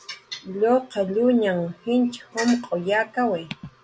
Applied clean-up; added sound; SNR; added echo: none; none; none; none.